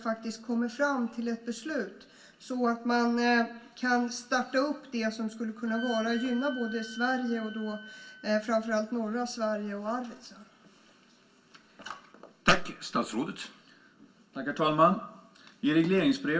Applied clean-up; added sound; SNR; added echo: none; Wind instrument, woodwind instrument; 14 dB; reverberation time 0.2 s.